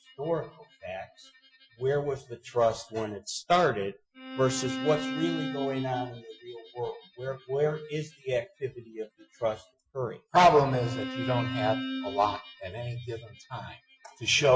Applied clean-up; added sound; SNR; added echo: classical method Wiener filter.